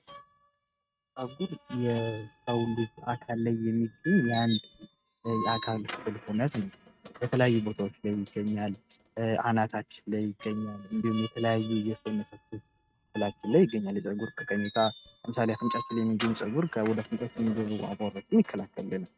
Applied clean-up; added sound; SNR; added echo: neural mask model RNNoise.